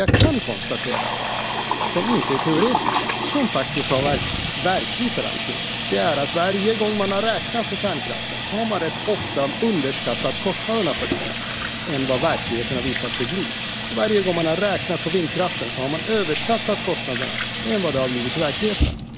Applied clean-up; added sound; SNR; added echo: none; Sink (filling or washing) / Water tap, faucet; -1 dB; none.